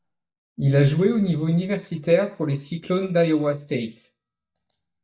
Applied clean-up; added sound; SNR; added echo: neural mask model DeepFilterNet 3.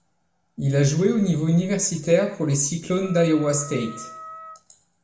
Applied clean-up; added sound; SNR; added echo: none; Wind instrument, woodwind instrument; 18 dB; reverberation time 0.5 s.